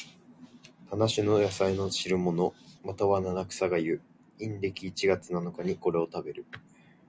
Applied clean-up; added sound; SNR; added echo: none; none; none; none.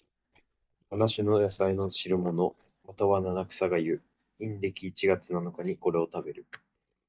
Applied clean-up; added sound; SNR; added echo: neural mask model DeepFilterNet 3.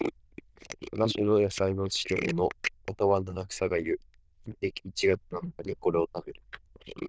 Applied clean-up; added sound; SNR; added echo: neural diffusion model UNIVERSE++.